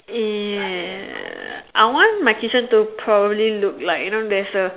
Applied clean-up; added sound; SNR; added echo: none; none; none; none.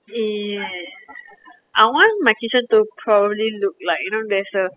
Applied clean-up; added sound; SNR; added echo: classical method spectral subtraction.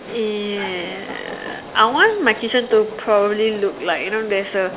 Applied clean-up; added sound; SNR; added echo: none; Train; 16 dB; none.